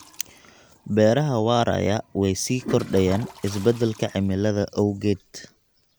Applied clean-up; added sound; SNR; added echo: none; Toilet flush; 19 dB; none.